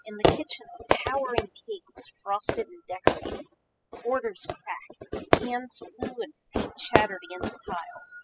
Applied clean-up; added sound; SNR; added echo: classical method spectral subtraction.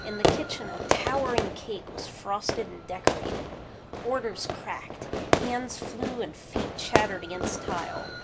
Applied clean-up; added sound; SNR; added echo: none; Fireworks; -3 dB; none.